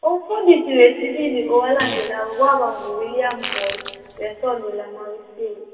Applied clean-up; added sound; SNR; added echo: none; Fart; 14 dB; reverberation time 2.4 s.